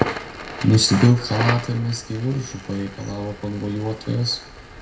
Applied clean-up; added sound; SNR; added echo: none; Crackle; 9 dB; reverberation time 0.5 s.